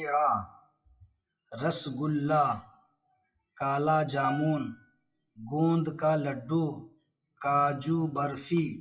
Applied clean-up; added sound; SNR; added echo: classical method WPE with log-MMSE.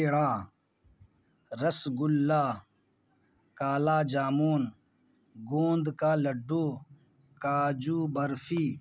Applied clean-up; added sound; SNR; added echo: none; none; none; none.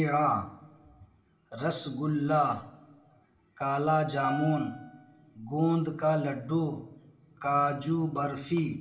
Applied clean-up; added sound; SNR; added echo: none; Piano; 10 dB; reverberation time 0.8 s.